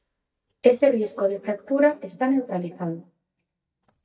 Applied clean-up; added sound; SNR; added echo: neural mask model DeepFilterNet 3.